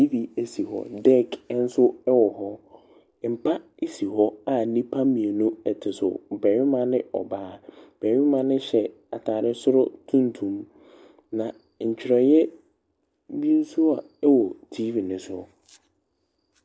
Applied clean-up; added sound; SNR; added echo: none; none; none; none.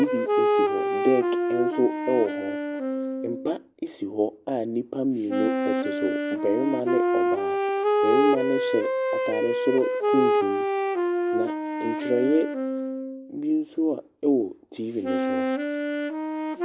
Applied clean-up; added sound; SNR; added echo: none; Wind instrument, woodwind instrument; -2 dB; none.